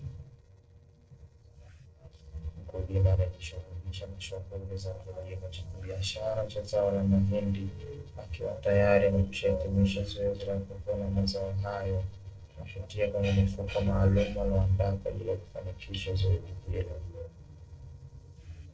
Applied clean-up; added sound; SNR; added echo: neural separator model SepFormer DNS4.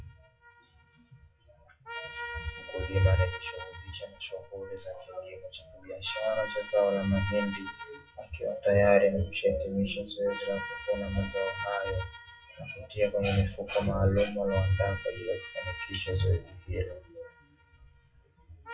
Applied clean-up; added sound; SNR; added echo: classical method WPE with log-MMSE.